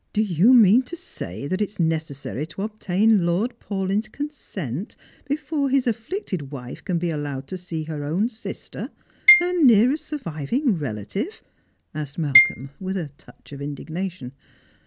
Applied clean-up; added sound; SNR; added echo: none; Marimba, xylophone; 0 dB; none.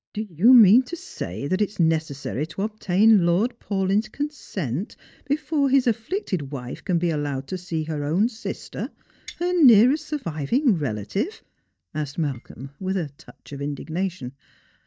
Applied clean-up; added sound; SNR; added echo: neural mask model DeepFilterNet 3.